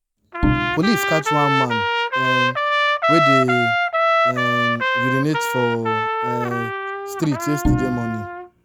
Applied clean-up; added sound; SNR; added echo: none; Trumpet + Bowed string instrument; -4 dB; none.